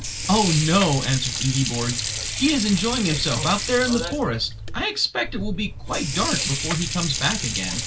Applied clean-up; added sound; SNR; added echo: none; Sink (filling or washing) / Water; 4 dB; none.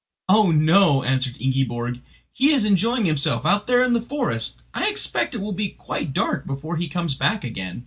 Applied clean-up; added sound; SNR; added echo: none; none; none; none.